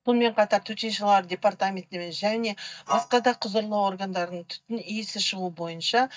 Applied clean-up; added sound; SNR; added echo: neural mask model DeepFilterNet 3.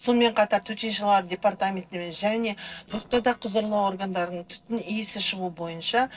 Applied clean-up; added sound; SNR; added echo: neural separator model SepFormer DNS4.